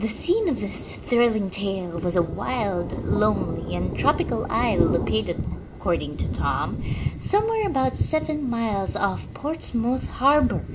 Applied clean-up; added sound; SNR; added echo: none; Thunder; 5 dB; none.